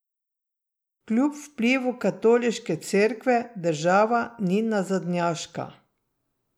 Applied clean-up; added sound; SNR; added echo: none; none; none; none.